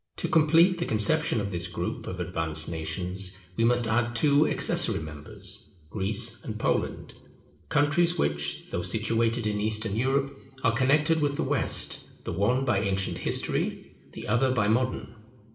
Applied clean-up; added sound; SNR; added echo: none; none; none; reverberation time 1.9 s.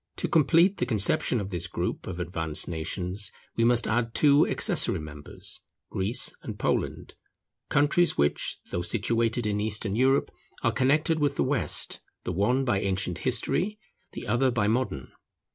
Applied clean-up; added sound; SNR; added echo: none; none; none; none.